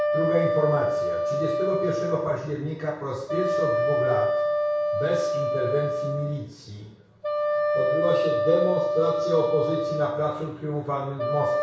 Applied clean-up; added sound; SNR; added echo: none; Wind instrument, woodwind instrument; -2 dB; reverberation time 0.6 s.